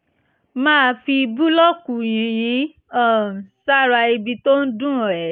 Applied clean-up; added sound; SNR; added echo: none; none; none; none.